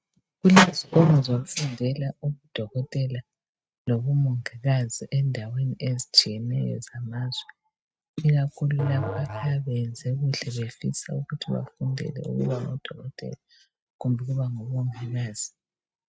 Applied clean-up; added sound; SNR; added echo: neural mask model RNNoise.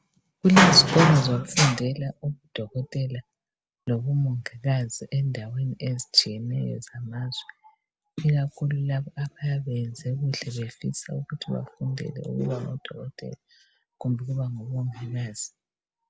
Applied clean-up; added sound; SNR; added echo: none; none; none; none.